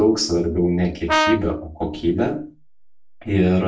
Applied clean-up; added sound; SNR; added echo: none; Brass instrument; 2 dB; reverberation time 0.3 s.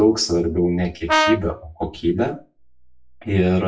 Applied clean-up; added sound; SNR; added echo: classical method WPE with log-MMSE.